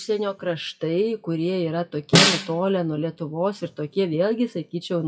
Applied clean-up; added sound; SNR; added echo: classical method WPE with log-MMSE.